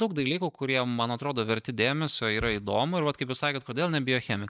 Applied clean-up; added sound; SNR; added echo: neural mask model DeepFilterNet 3.